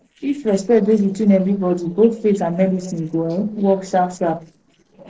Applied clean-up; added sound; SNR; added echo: neural separator model SepFormer DNS4.